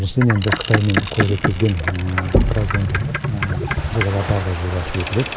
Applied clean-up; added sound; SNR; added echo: none; Knock + Boat, Water vehicle; 2 dB; none.